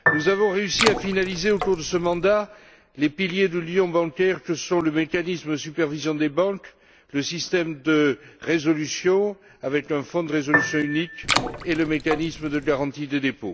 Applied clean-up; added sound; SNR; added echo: none; Piano + Water / Splash, splatter; 4 dB; none.